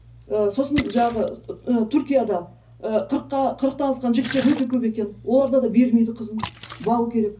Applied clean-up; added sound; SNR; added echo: none; Splash, splatter; 15 dB; reverberation time 0.4 s.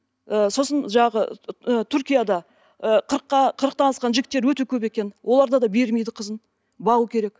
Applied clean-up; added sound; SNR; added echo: none; none; none; none.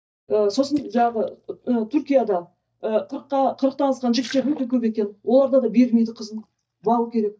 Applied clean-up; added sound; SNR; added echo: neural mask model DeepFilterNet 3.